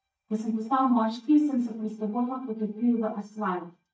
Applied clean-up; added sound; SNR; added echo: neural mask model DeepFilterNet 3.